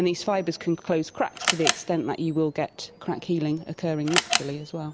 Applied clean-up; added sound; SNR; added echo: none; Camera; 5 dB; none.